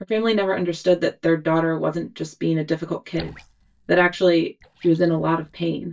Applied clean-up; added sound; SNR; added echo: neural mask model DeepFilterNet 3.